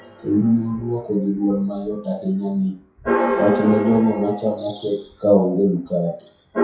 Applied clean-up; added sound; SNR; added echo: classical method WPE with log-MMSE.